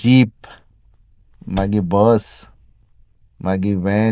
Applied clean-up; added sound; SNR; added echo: neural diffusion model UNIVERSE++.